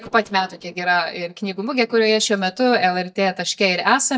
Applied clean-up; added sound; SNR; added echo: neural mask model DeepFilterNet 3.